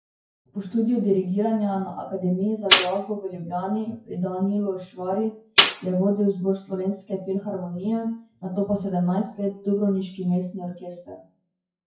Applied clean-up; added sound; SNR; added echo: classical method WPE with log-MMSE.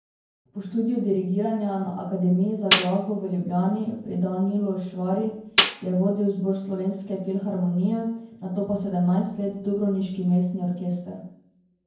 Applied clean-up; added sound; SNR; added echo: none; Snare drum; 2 dB; reverberation time 0.9 s.